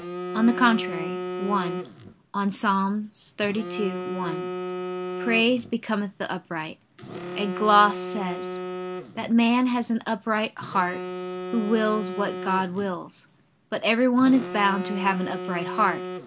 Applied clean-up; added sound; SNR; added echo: none; Telephone; 9 dB; none.